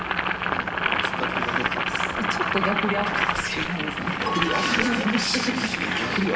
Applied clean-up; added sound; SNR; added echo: none; Boiling; -2 dB; reverberation time 1.8 s.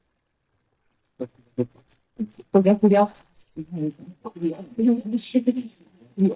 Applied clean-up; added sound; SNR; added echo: neural mask model DeepFilterNet 3.